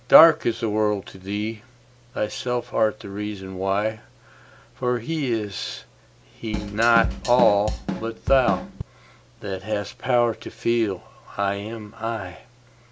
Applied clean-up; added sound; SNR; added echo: none; Drum kit; 4 dB; none.